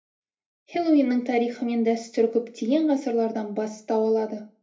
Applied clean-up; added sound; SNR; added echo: none; none; none; reverberation time 0.3 s.